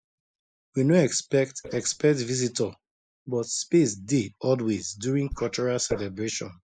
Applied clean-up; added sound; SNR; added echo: neural mask model Resemble Enhance denoiser.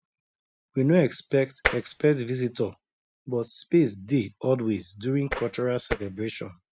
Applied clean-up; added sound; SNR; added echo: neural mask model RNNoise.